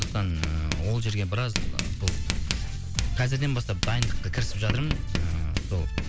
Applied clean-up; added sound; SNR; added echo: none; Writing; 2 dB; none.